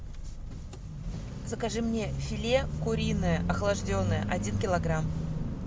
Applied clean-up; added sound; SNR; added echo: none; none; none; none.